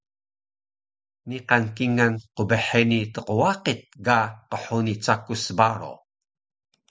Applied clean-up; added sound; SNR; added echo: none; none; none; none.